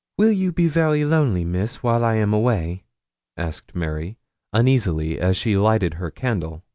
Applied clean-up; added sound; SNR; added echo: none; none; none; none.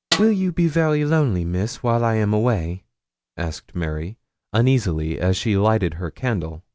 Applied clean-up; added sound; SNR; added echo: none; Snare drum; 7 dB; none.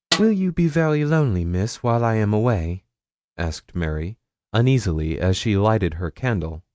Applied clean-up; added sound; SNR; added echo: neural mask model RNNoise.